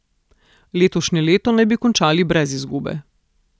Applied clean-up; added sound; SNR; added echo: none; none; none; none.